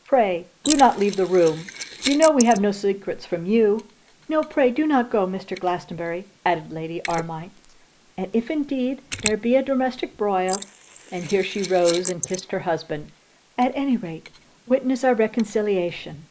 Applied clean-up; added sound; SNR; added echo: neural mask model Resemble Enhance denoiser.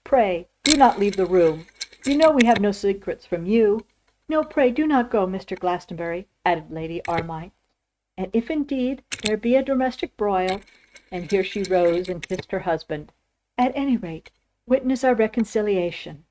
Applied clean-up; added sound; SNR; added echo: neural mask model RNNoise.